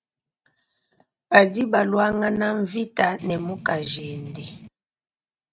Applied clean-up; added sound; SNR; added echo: neural mask model RNNoise.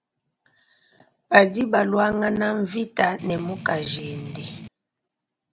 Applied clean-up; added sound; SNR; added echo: none; Strum; 13 dB; none.